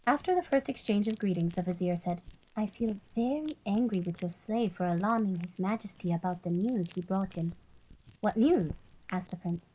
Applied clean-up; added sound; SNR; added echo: neural mask model Resemble Enhance denoiser.